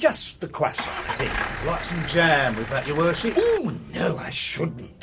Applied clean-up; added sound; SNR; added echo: none; Engine starting / Car; 7 dB; none.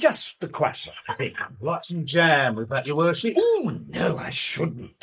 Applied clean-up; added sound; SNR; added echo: neural mask model Resemble Enhance denoiser.